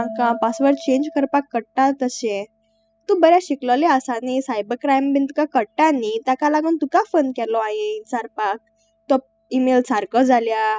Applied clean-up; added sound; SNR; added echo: classical method spectral subtraction.